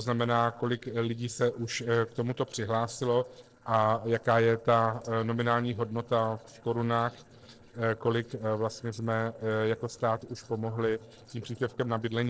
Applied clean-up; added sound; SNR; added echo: neural separator model SepFormer DNS4.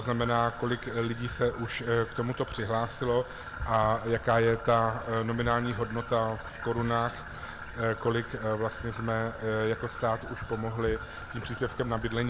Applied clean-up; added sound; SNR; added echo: none; Trickle, dribble / Traffic noise, roadway noise; 11 dB; none.